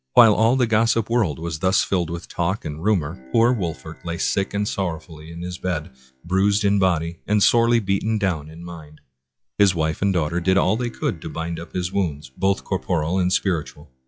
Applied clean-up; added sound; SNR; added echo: classical method log-MMSE.